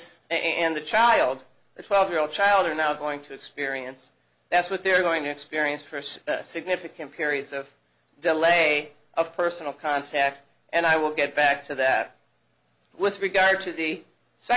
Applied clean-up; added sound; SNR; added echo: none; none; none; none.